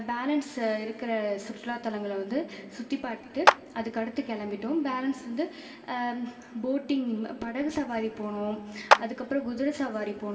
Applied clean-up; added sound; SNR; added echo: none; Clapping; -3 dB; reverberation time 2.3 s.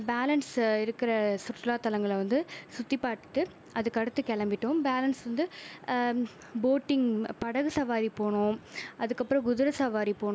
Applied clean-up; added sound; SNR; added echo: none; none; none; none.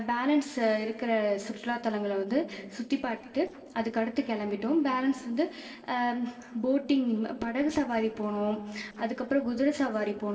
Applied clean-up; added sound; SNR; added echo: neural separator model SepFormer DNS4.